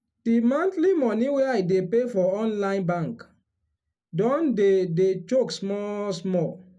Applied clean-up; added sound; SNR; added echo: none; none; none; none.